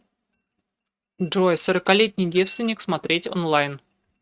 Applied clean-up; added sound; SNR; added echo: neural mask model RNNoise.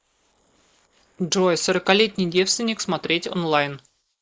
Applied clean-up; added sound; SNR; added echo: neural mask model Resemble Enhance denoiser.